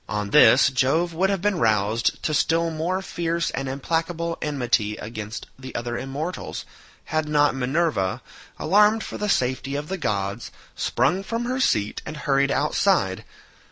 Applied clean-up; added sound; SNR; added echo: none; none; none; none.